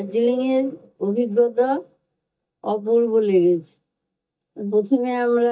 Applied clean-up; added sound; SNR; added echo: neural mask model DeepFilterNet 3.